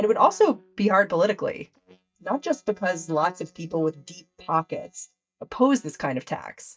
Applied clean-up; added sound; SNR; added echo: neural mask model DeepFilterNet 3.